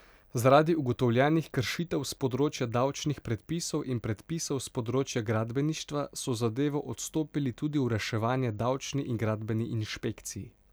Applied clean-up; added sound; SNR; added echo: none; none; none; none.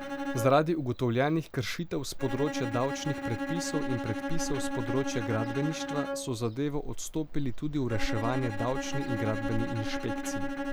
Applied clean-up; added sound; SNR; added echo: none; Ocean + Bowed string instrument; 2 dB; none.